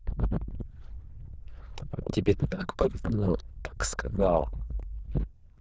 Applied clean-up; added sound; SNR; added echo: neural diffusion model UNIVERSE++.